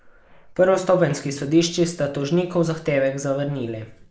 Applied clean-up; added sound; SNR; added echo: neural mask model Resemble Enhance denoiser.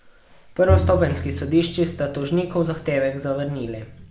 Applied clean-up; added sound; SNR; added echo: none; Bowed string instrument; 5 dB; none.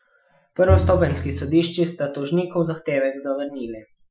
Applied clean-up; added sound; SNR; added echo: classical method Wiener filter.